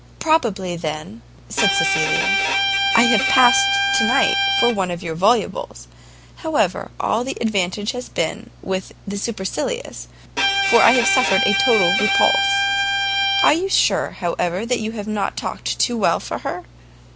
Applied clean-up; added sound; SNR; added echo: none; Bowed string instrument; -2 dB; none.